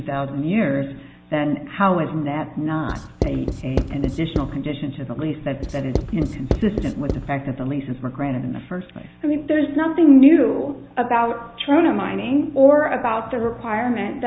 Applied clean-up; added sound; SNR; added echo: none; Writing; 6 dB; none.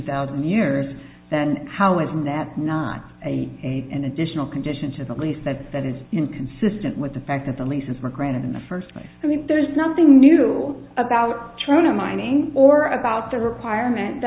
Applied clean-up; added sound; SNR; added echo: none; none; none; none.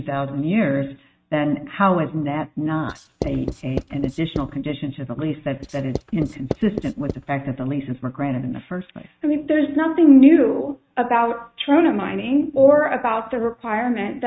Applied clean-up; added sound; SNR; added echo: neural mask model RNNoise.